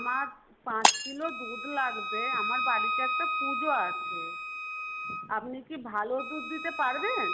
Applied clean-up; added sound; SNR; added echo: none; Shatter + Wind instrument, woodwind instrument; -2 dB; none.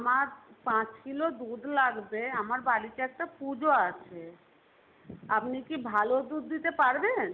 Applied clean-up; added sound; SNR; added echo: none; none; none; none.